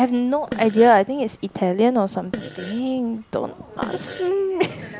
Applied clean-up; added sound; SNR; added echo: none; Fart; 15 dB; none.